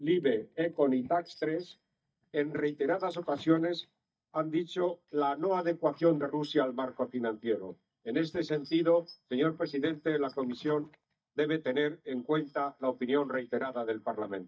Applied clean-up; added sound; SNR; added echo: neural mask model DeepFilterNet 3.